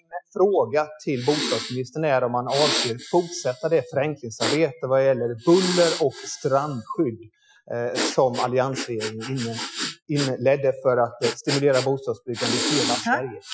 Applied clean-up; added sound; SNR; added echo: classical method Wiener filter.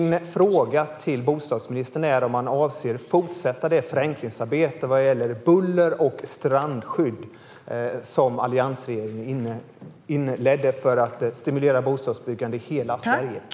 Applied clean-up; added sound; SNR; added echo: none; none; none; none.